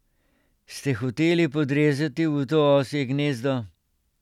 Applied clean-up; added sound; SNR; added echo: none; none; none; none.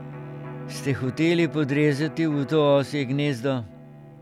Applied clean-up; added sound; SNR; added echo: none; Electric guitar + Bowed string instrument; 15 dB; none.